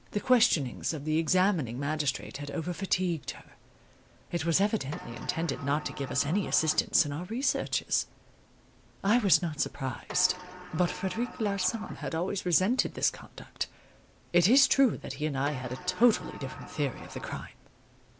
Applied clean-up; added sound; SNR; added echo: none; Sliding door; 14 dB; none.